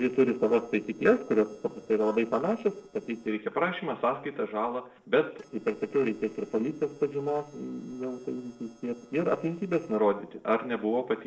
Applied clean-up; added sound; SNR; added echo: neural separator model SepFormer DNS4.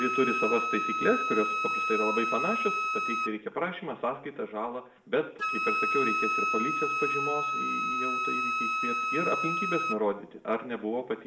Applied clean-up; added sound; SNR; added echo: none; Wind instrument, woodwind instrument; -1 dB; reverberation time 0.4 s.